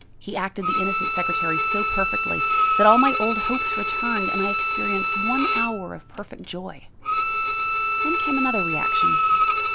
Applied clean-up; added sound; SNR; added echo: none; Bowed string instrument; -5 dB; none.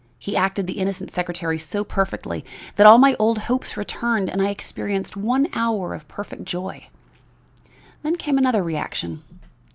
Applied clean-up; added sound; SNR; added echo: none; none; none; none.